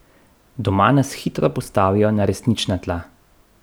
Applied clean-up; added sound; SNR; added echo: none; none; none; none.